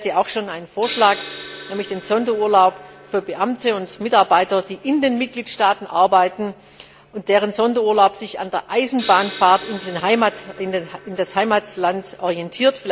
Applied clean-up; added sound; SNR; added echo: none; Gong; 12 dB; none.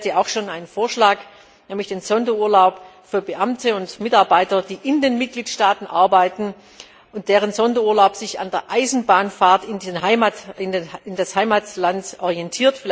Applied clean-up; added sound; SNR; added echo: none; none; none; none.